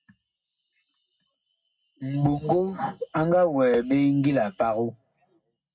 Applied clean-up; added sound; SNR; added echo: none; none; none; reverberation time 0.3 s.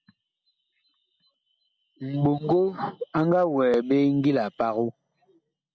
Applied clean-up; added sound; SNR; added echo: none; none; none; none.